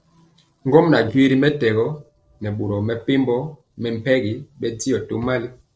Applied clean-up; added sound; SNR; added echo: neural separator model SepFormer DNS4.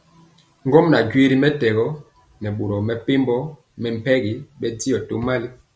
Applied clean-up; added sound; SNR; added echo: none; none; none; none.